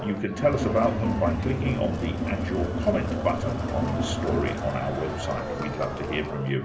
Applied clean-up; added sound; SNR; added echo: none; Crowd; 1 dB; reverberation time 0.5 s.